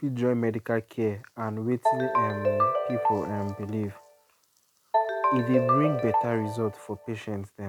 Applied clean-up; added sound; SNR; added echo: none; Ringtone; -2 dB; none.